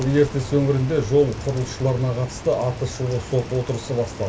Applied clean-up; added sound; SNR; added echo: none; Rain; 12 dB; reverberation time 0.2 s.